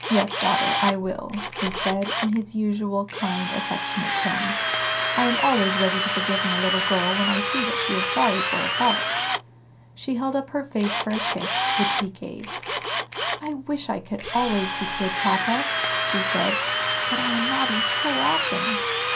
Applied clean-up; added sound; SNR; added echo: none; Drill; -1 dB; reverberation time 0.3 s.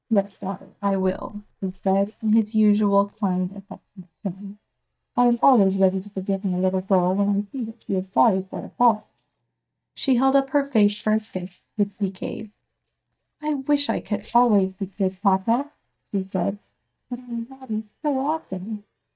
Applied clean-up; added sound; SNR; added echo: neural mask model DeepFilterNet 3.